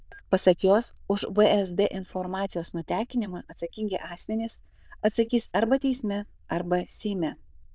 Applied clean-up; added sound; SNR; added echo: neural diffusion model UNIVERSE++.